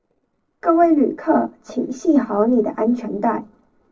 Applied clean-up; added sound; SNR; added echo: neural separator model SepFormer DNS4.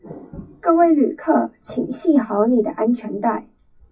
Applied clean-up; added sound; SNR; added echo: classical method WPE with log-MMSE.